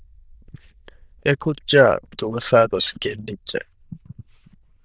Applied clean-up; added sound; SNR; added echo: neural diffusion model UNIVERSE++.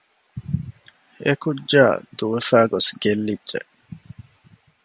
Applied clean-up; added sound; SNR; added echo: none; none; none; none.